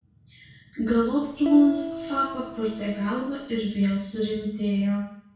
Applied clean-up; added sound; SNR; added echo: none; Piano; 10 dB; reverberation time 0.6 s.